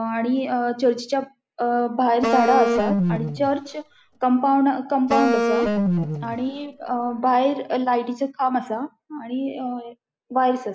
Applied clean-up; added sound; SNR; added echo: none; Wind instrument, woodwind instrument; 1 dB; none.